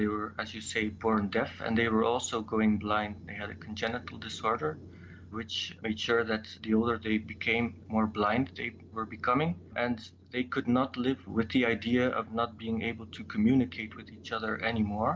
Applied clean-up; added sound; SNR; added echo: none; none; none; none.